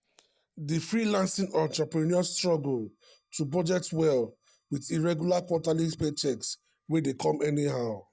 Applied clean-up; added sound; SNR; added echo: neural mask model DeepFilterNet 3.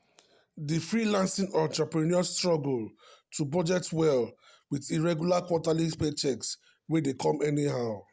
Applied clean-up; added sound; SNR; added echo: none; none; none; none.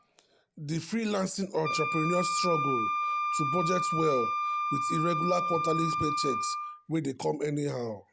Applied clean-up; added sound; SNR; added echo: none; Wind instrument, woodwind instrument; 0 dB; none.